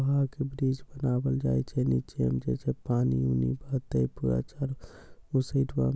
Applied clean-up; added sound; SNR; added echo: none; none; none; none.